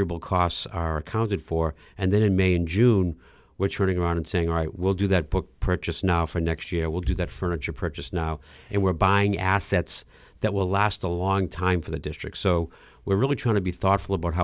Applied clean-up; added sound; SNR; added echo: none; none; none; none.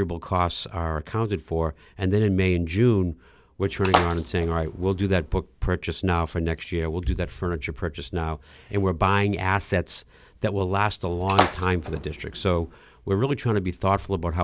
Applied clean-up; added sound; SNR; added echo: none; Splash, splatter; 5 dB; none.